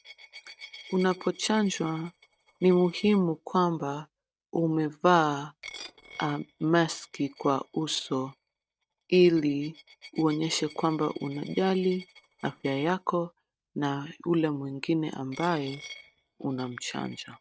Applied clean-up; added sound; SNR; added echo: neural mask model RNNoise.